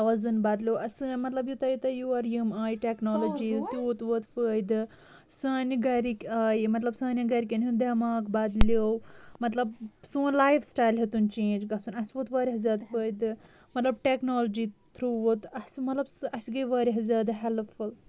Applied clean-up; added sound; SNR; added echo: none; none; none; none.